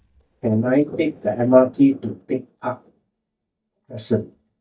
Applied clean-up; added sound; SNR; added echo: neural mask model DeepFilterNet 3.